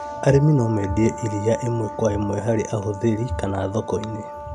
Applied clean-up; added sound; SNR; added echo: none; Brass instrument; 12 dB; none.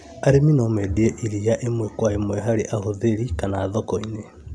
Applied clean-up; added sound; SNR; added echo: none; none; none; none.